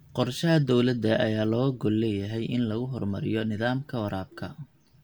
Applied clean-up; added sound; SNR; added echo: none; none; none; reverberation time 0.2 s.